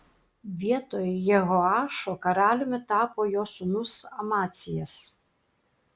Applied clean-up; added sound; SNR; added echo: none; none; none; none.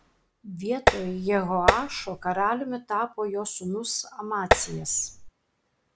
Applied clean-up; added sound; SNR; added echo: none; Tap; -3 dB; none.